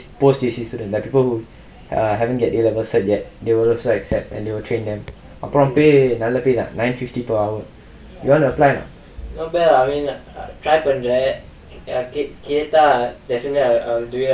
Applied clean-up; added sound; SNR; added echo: none; Raindrop / Drip; 18 dB; none.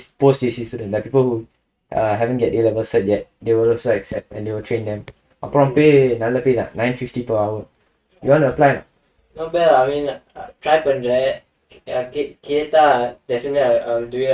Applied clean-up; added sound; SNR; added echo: neural mask model RNNoise.